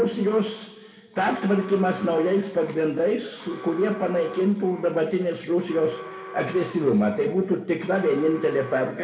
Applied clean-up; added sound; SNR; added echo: none; Alarm; 17 dB; reverberation time 1.6 s.